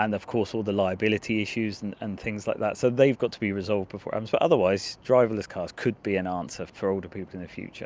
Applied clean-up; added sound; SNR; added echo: none; none; none; none.